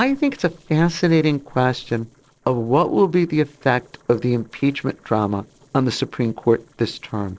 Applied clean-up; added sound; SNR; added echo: neural separator model SepFormer DNS4.